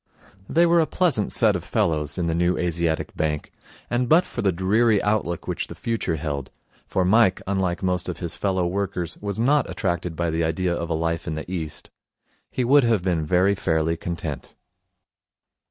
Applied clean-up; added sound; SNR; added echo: none; none; none; none.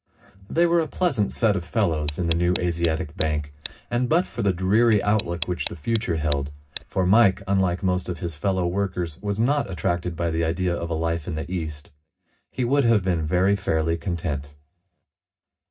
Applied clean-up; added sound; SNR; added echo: none; Tick; 16 dB; reverberation time 0.4 s.